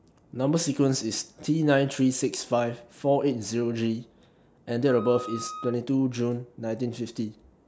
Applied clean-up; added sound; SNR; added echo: none; Wind instrument, woodwind instrument; 12 dB; none.